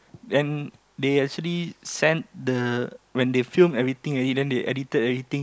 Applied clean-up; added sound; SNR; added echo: none; none; none; none.